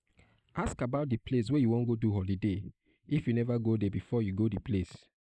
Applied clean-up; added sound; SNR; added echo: neural mask model Resemble Enhance denoiser.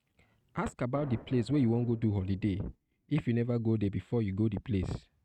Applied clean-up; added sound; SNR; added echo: neural mask model RNNoise.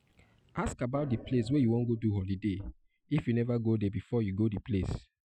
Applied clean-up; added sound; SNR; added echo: classical method Wiener filter.